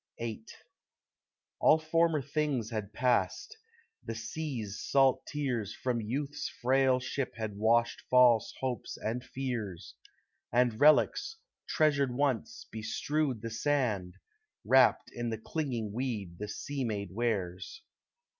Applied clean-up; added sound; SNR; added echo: none; none; none; none.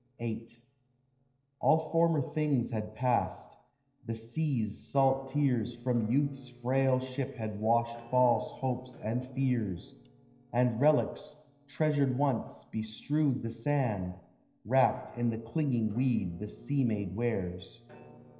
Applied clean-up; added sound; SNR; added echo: neural separator model SepFormer DNS4.